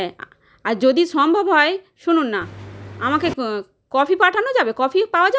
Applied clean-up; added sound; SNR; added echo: none; Engine; 15 dB; none.